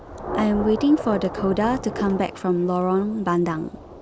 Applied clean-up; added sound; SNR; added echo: none; Thunder / Rain; 10 dB; none.